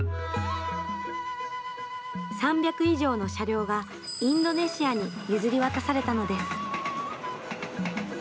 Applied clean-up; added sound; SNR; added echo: none; none; none; none.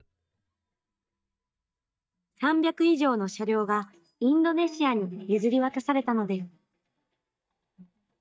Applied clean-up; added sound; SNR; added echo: neural mask model DeepFilterNet 3.